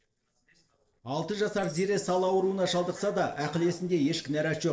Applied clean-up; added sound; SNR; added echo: neural separator model SepFormer DNS4.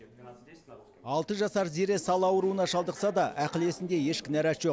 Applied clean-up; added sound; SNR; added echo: none; none; none; none.